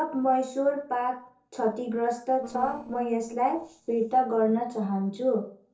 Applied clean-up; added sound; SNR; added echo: neural separator model SepFormer DNS4.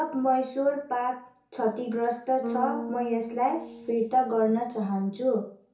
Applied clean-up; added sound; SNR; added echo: none; Bass guitar; 13 dB; reverberation time 0.7 s.